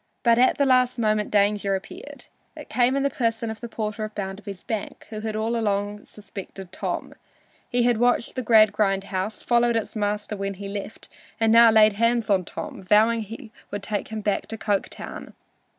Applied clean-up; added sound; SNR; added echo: none; none; none; none.